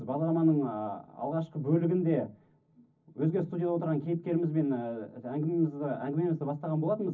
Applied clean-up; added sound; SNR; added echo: none; none; none; reverberation time 0.4 s.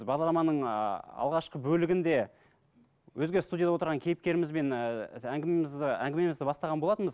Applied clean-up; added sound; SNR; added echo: none; none; none; none.